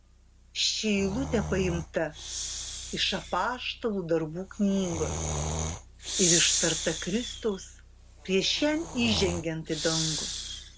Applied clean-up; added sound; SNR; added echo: none; Breathing; 4 dB; none.